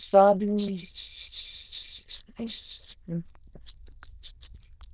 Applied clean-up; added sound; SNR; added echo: neural diffusion model UNIVERSE++.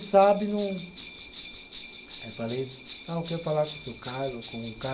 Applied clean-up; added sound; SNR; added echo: none; Bell; 15 dB; none.